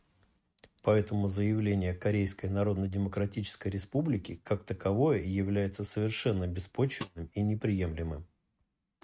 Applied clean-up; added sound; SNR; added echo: neural mask model RNNoise.